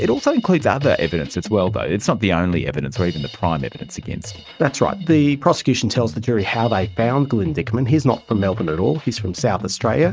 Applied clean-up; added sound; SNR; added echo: neural mask model RNNoise.